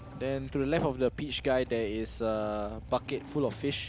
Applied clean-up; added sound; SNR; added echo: none; Engine starting / Motorcycle; 13 dB; none.